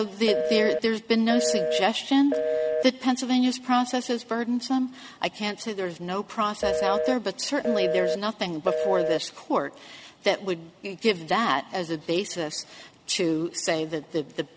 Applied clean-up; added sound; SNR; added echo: none; Telephone; 1 dB; none.